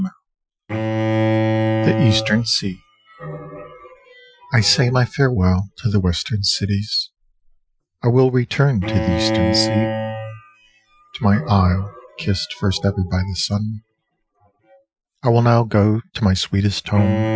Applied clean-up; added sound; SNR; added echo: classical method Wiener filter.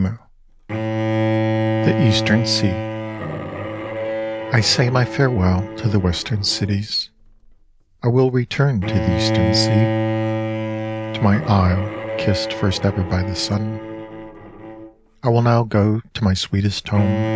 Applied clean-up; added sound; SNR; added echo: none; Bowed string instrument; 4 dB; none.